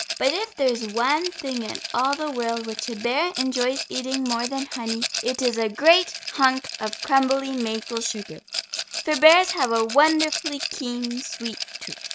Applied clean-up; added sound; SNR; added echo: none; Rattle; 9 dB; none.